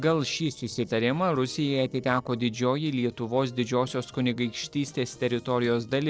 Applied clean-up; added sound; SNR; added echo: neural separator model SepFormer DNS4.